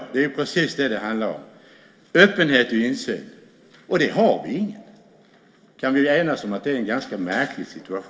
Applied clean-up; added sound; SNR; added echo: none; none; none; reverberation time 1.1 s.